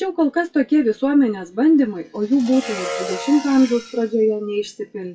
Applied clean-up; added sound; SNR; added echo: classical method WPE with log-MMSE.